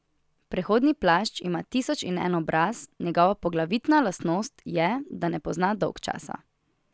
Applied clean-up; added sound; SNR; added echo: none; none; none; none.